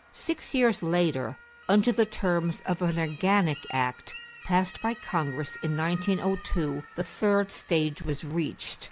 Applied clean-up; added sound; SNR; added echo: none; Motor vehicle (road) / Siren + Bird; 20 dB; none.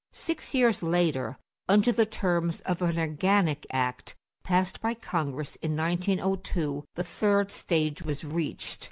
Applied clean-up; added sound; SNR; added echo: none; none; none; none.